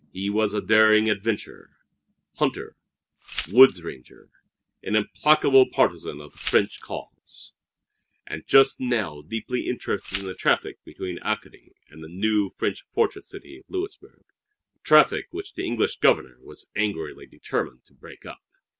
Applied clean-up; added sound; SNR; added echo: none; Glass; 13 dB; none.